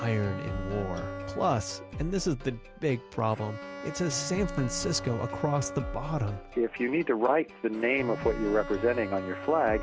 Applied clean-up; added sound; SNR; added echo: none; Bowed string instrument; 12 dB; none.